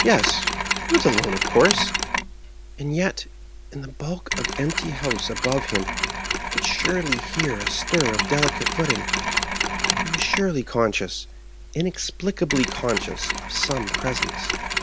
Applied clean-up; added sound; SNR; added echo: none; Mechanisms; 1 dB; none.